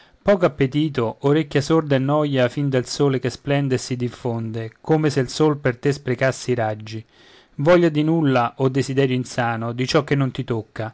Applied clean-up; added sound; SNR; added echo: none; none; none; none.